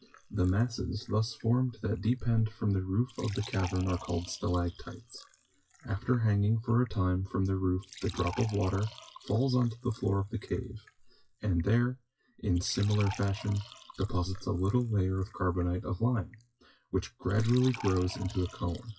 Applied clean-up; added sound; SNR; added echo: classical method WPE with log-MMSE.